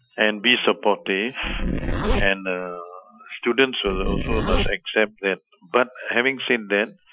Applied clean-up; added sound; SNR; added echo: classical method Wiener filter.